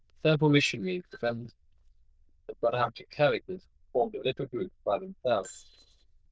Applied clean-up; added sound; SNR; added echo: neural diffusion model UNIVERSE++.